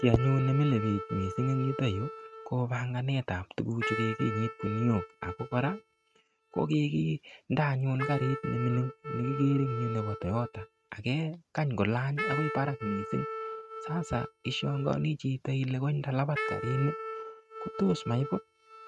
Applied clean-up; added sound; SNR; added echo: neural mask model RNNoise.